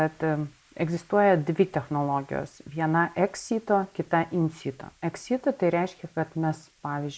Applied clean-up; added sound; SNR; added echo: none; none; none; none.